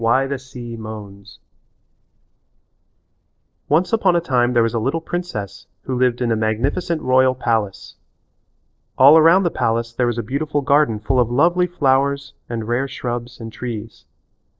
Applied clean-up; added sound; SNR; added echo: neural separator model SepFormer DNS4.